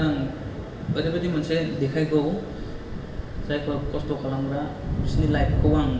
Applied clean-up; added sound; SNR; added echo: none; Thunder; 3 dB; reverberation time 0.9 s.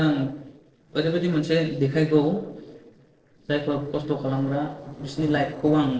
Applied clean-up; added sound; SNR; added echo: neural separator model SepFormer DNS4.